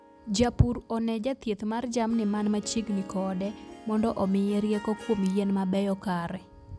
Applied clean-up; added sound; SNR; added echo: none; Harp; 19 dB; none.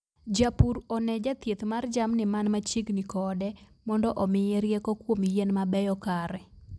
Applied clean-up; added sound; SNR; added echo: none; none; none; none.